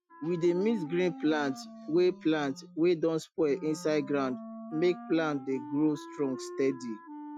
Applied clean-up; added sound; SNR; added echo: classical method Wiener filter.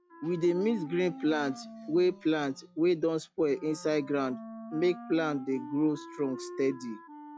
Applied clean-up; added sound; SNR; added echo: classical method log-MMSE.